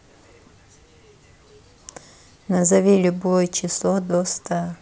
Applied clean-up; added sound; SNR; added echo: none; none; none; none.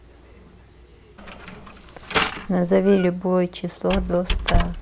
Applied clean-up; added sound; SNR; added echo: none; Mechanisms + Squeak; 4 dB; none.